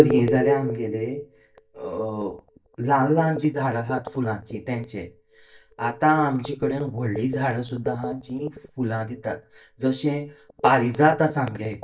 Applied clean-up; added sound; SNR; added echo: neural mask model DeepFilterNet 3.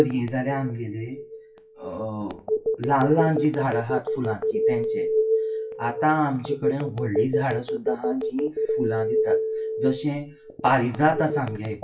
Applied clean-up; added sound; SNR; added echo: classical method WPE with log-MMSE.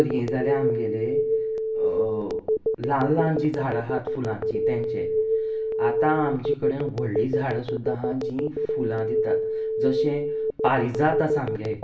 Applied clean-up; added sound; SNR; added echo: none; Telephone; -2 dB; reverberation time 0.3 s.